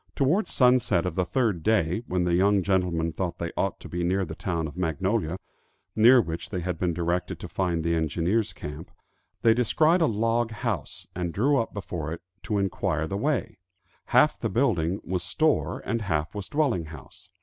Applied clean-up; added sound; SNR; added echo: none; none; none; none.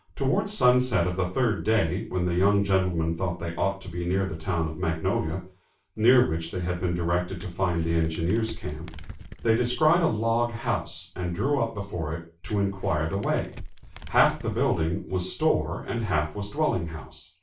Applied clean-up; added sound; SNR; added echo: none; Crumpling, crinkling; 15 dB; reverberation time 0.3 s.